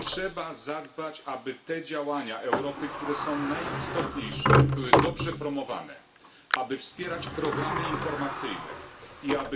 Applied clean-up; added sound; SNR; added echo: none; Sliding door; -3 dB; reverberation time 0.2 s.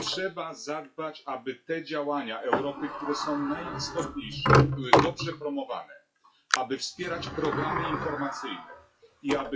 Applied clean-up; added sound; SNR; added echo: classical method WPE with log-MMSE.